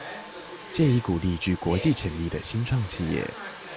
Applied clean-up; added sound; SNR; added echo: none; Domestic sounds, home sounds; 13 dB; none.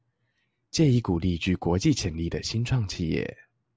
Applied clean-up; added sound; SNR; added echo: none; none; none; none.